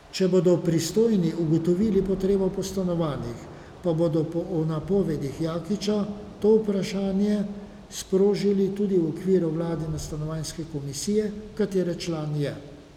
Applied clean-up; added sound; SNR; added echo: none; Thunder / Rain; 19 dB; none.